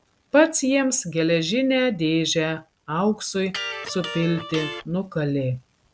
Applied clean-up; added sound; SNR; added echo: none; Electric guitar; 11 dB; none.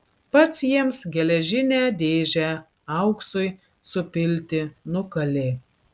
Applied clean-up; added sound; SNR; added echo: none; none; none; none.